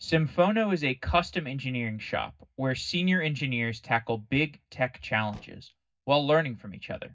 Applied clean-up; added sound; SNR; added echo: neural mask model DeepFilterNet 3.